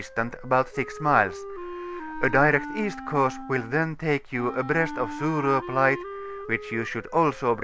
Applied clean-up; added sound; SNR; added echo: none; Wind instrument, woodwind instrument; 12 dB; none.